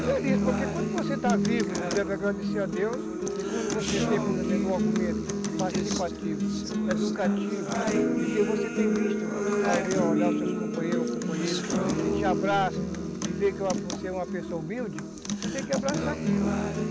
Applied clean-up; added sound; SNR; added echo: none; Acoustic guitar; -4 dB; none.